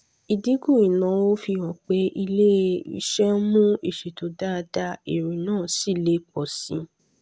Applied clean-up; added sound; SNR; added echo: none; none; none; none.